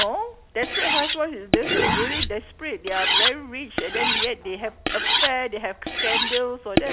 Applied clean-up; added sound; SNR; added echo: none; Cutlery, silverware; -3 dB; none.